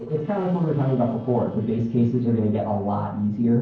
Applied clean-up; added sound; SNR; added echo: neural separator model SepFormer DNS4.